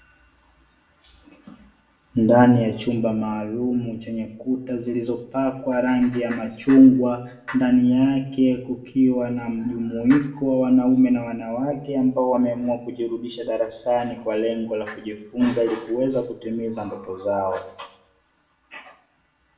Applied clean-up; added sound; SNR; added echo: none; none; none; reverberation time 0.6 s.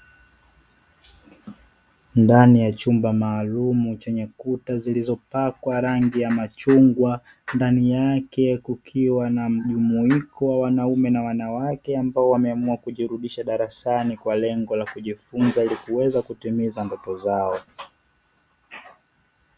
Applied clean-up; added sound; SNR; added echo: none; none; none; none.